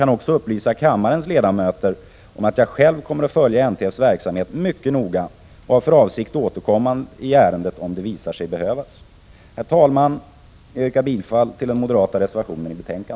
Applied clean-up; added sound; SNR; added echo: none; none; none; none.